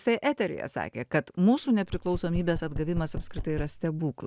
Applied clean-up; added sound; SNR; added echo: none; Knock; 8 dB; none.